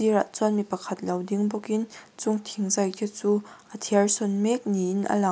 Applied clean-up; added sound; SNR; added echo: none; none; none; none.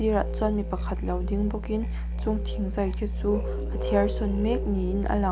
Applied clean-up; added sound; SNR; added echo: none; Musical instrument; 1 dB; none.